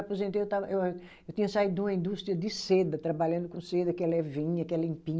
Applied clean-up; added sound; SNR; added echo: none; none; none; none.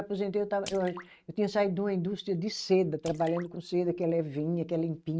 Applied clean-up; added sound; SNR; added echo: neural mask model RNNoise.